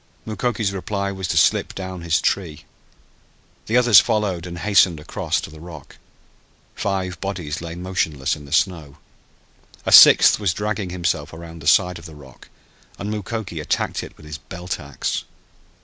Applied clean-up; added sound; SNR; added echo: none; none; none; none.